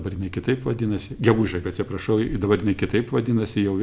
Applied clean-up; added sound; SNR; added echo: none; none; none; none.